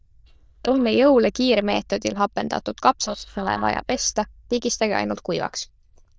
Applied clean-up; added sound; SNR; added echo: neural diffusion model UNIVERSE++.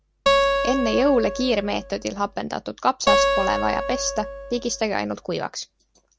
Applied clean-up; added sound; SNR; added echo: none; Acoustic guitar; 0 dB; none.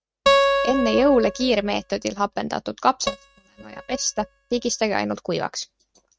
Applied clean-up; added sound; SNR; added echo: neural mask model RNNoise.